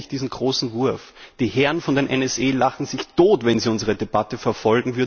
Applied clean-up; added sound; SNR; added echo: none; none; none; none.